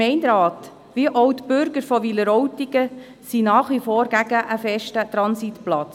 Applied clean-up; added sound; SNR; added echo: none; none; none; none.